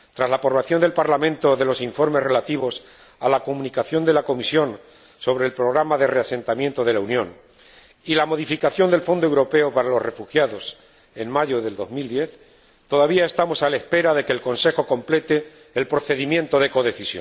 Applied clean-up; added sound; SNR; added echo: none; none; none; none.